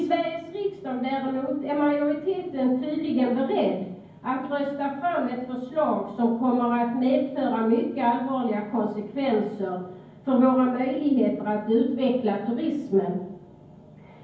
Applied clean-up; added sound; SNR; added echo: none; none; none; reverberation time 0.9 s.